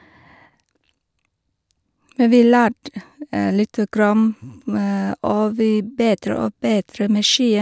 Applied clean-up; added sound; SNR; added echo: none; none; none; none.